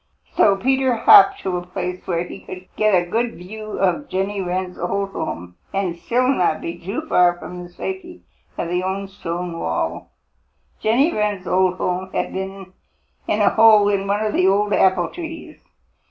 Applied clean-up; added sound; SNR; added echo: none; none; none; none.